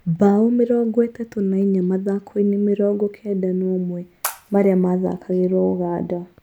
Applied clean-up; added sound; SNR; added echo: none; Water / Splash, splatter; 16 dB; none.